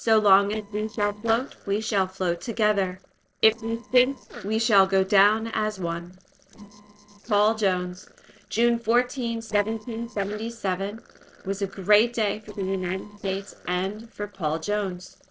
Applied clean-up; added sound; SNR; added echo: neural separator model SepFormer DNS4.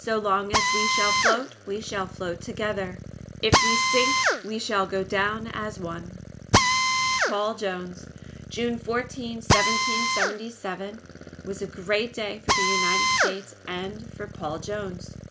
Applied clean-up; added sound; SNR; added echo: none; Drill; -3 dB; none.